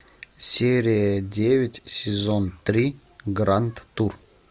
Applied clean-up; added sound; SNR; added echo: none; none; none; none.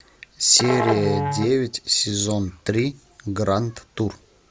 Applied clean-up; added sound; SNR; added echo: none; Musical instrument; 6 dB; none.